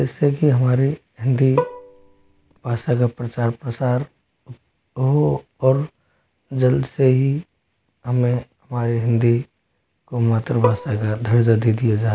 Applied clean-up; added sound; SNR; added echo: none; Bowed string instrument; 9 dB; none.